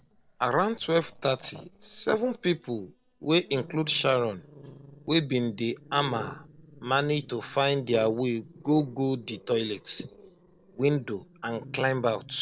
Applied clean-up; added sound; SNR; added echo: neural separator model SepFormer DNS4.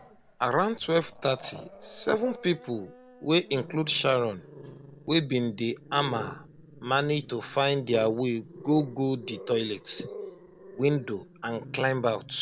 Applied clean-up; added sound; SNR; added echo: none; Growling; 16 dB; none.